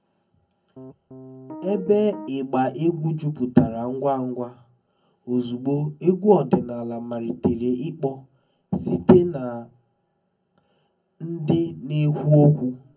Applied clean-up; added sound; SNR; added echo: none; Piano; 15 dB; reverberation time 0.3 s.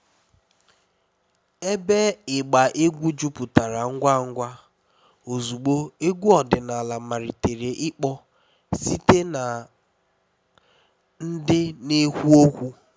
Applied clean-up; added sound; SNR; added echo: none; none; none; none.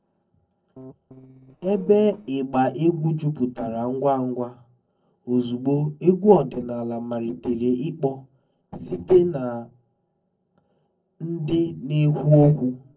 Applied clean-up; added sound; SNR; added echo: neural separator model SepFormer DNS4.